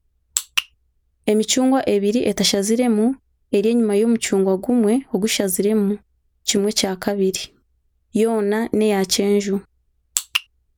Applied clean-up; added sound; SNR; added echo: none; none; none; none.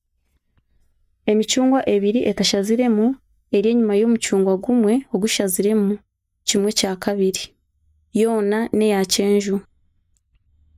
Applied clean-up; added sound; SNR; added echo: neural mask model DeepFilterNet 3.